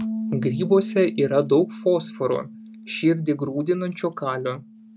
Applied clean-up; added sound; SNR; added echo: none; Bass guitar; 11 dB; none.